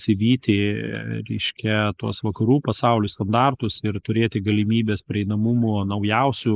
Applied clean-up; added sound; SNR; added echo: neural mask model Resemble Enhance denoiser.